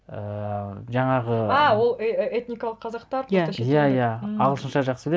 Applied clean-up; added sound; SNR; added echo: none; none; none; none.